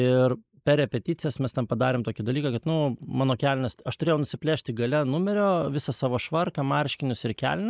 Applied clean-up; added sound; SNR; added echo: neural mask model Resemble Enhance denoiser.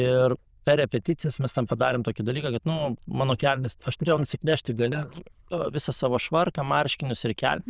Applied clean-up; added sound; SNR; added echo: neural diffusion model UNIVERSE++.